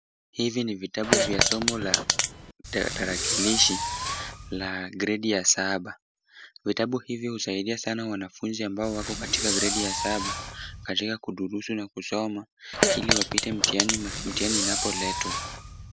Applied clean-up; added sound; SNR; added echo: none; Fireworks + Fart; -2 dB; none.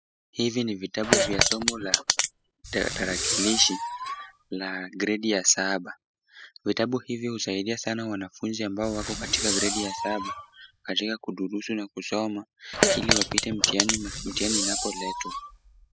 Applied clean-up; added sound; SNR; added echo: classical method spectral subtraction.